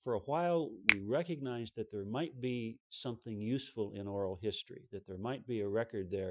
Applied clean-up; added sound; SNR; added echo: classical method Wiener filter.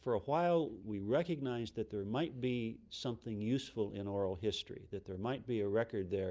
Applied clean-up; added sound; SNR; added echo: none; none; none; none.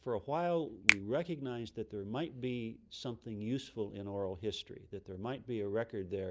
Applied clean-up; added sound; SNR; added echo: none; Finger snapping; -1 dB; none.